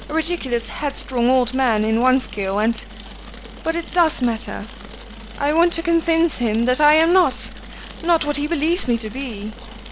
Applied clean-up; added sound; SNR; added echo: none; Mechanisms / Bicycle; 15 dB; none.